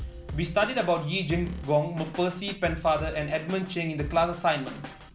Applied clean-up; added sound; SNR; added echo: none; Drum kit; 12 dB; none.